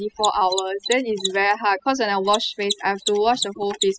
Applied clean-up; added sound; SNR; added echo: classical method spectral subtraction.